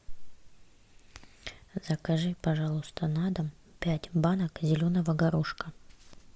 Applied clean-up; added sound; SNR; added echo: none; none; none; none.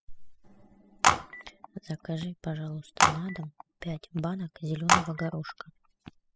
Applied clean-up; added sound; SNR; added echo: classical method spectral subtraction.